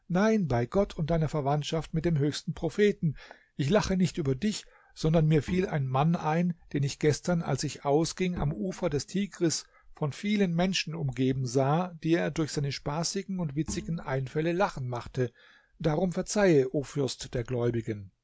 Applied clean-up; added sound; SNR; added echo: none; Bowed string instrument; 16 dB; none.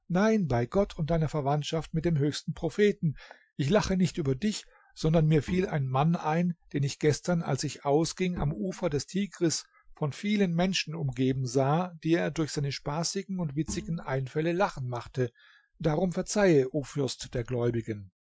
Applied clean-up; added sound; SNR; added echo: classical method Wiener filter.